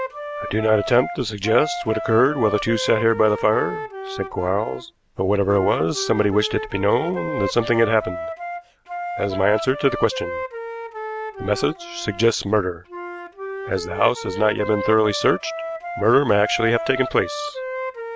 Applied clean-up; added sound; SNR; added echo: none; Wind instrument, woodwind instrument; 8 dB; none.